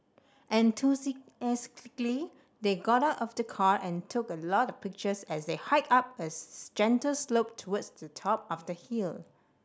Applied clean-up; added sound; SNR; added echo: none; none; none; none.